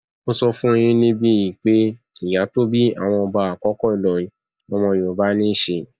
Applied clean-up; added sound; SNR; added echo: neural mask model DeepFilterNet 3.